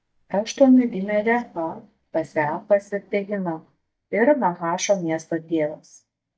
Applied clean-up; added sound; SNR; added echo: neural mask model DeepFilterNet 3.